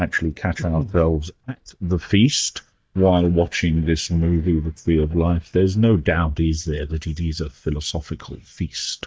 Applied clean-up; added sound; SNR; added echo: neural mask model DeepFilterNet 3.